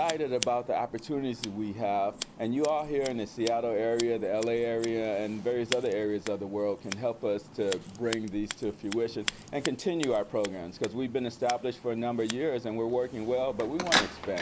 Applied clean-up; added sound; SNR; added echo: none; Scissors; 9 dB; none.